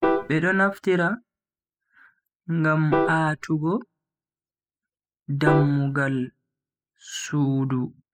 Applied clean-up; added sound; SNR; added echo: classical method spectral subtraction.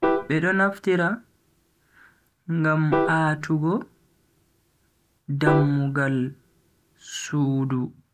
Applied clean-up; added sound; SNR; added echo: none; Piano; 6 dB; none.